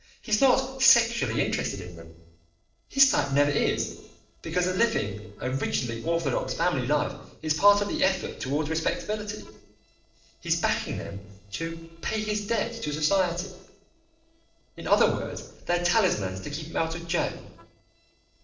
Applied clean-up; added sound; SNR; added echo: neural separator model SepFormer DNS4.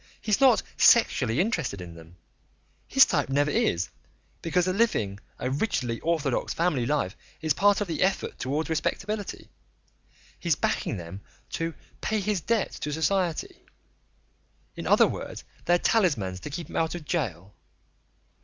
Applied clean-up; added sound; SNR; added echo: none; none; none; none.